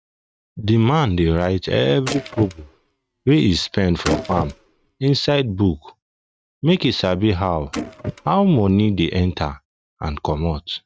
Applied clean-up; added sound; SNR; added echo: neural mask model RNNoise.